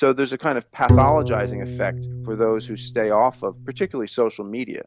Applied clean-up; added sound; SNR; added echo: none; Bowed string instrument; 2 dB; none.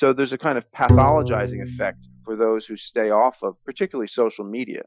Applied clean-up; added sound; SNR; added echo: classical method Wiener filter.